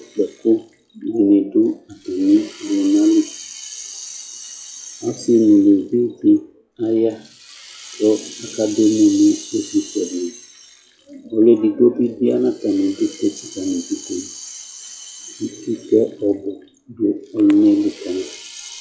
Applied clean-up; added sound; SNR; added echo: classical method log-MMSE.